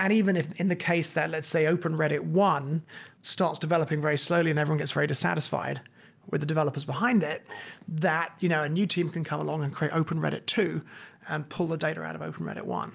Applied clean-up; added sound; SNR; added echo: none; none; none; none.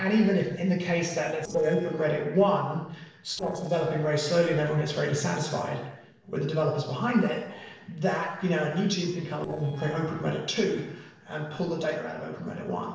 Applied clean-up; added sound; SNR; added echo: neural separator model SepFormer DNS4.